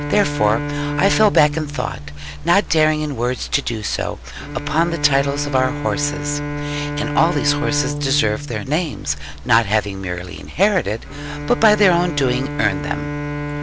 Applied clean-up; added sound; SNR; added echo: none; Bowed string instrument; 7 dB; none.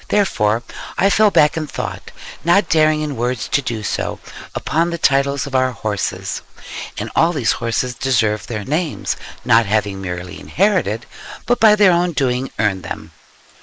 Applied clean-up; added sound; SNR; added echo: neural mask model Resemble Enhance denoiser.